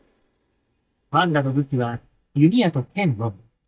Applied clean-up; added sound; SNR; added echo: neural mask model DeepFilterNet 3.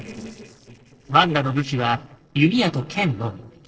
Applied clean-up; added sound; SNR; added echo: neural separator model SepFormer DNS4.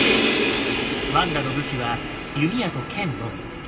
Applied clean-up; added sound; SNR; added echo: none; Crash cymbal; -2 dB; reverberation time 2.8 s.